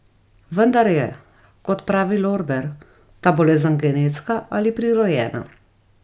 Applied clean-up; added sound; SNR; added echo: none; none; none; none.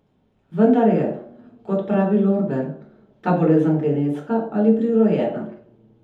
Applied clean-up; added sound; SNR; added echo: none; none; none; reverberation time 0.6 s.